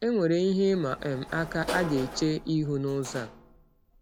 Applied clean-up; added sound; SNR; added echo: none; Sliding door / Slam; 13 dB; none.